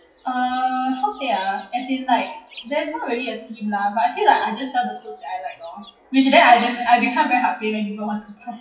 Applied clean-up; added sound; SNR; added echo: classical method WPE with log-MMSE.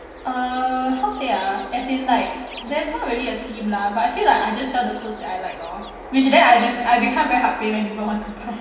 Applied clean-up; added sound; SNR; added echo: none; Chirp, tweet; 17 dB; reverberation time 1.4 s.